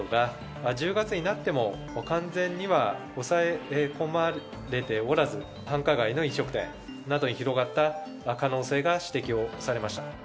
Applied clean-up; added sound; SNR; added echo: none; none; none; none.